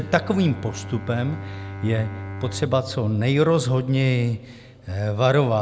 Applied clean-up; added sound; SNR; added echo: none; Bowed string instrument; 13 dB; none.